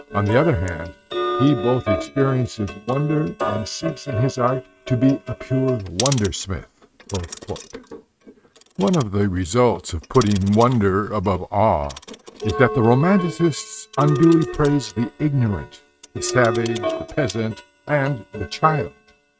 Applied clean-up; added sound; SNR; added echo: neural mask model RNNoise.